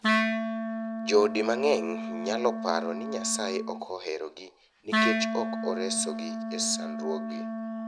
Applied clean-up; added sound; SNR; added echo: none; Wind instrument, woodwind instrument; 1 dB; none.